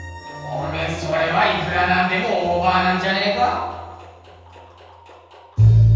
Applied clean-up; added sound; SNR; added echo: none; none; none; reverberation time 1.2 s.